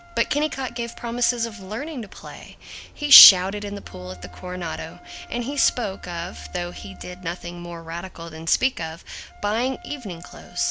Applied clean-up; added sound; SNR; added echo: none; Wind instrument, woodwind instrument + Fixed-wing aircraft, airplane; 19 dB; none.